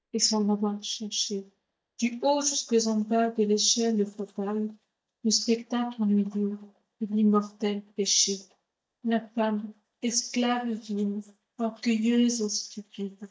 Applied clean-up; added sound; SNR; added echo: neural mask model DeepFilterNet 3.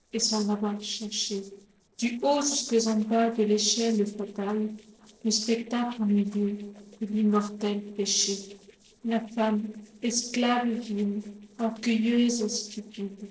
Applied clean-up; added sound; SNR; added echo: neural separator model SepFormer DNS4.